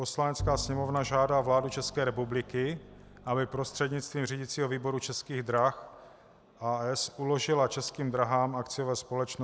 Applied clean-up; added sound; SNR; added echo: none; Bowed string instrument; 12 dB; none.